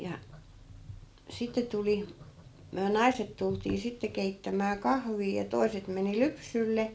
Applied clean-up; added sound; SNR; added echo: none; none; none; none.